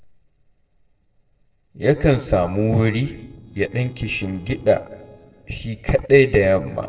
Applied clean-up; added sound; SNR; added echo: neural separator model SepFormer DNS4.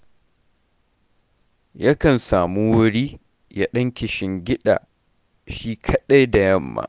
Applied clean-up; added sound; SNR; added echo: none; none; none; none.